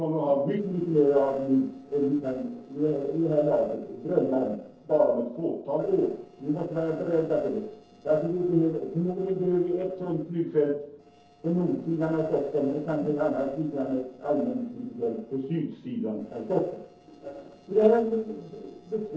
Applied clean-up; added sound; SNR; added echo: neural separator model SepFormer DNS4.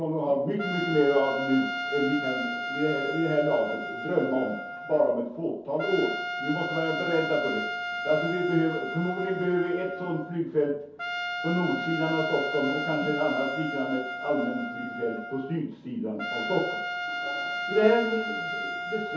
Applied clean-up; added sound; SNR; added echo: none; Trumpet; 5 dB; reverberation time 0.6 s.